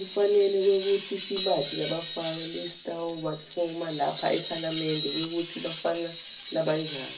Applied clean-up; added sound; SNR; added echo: none; Screech; 9 dB; reverberation time 0.4 s.